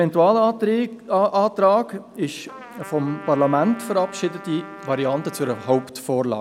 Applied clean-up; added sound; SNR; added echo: none; Trumpet; 17 dB; none.